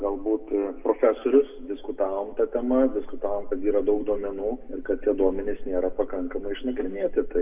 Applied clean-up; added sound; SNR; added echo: none; none; none; reverberation time 1.4 s.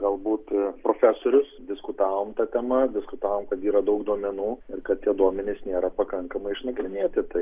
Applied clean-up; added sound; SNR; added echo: none; none; none; none.